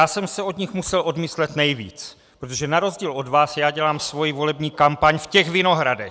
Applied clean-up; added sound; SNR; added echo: none; none; none; none.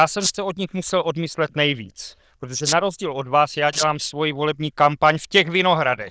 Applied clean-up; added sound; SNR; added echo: neural diffusion model UNIVERSE++.